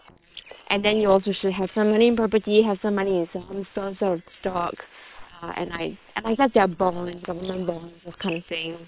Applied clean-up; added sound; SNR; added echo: neural separator model SepFormer WHAM!.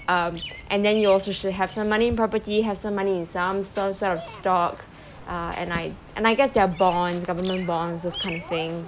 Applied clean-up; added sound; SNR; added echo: none; Bird vocalization, bird call, bird song + Raindrop / Drip; 16 dB; none.